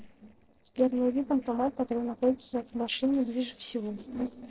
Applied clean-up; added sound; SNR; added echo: neural separator model SepFormer DNS4.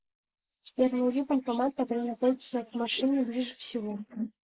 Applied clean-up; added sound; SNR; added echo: neural mask model Resemble Enhance denoiser.